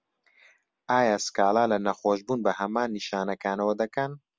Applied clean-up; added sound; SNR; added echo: none; none; none; none.